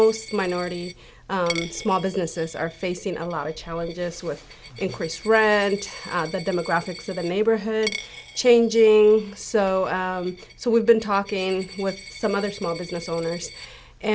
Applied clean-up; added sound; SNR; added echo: none; Coin (dropping); 17 dB; none.